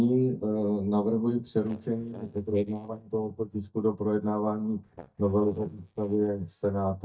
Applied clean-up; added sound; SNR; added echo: neural mask model DeepFilterNet 3.